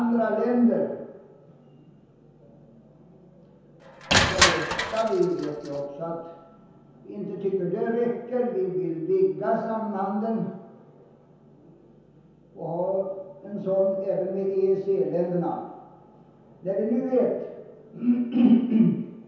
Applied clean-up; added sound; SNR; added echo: none; Crushing; 1 dB; reverberation time 0.9 s.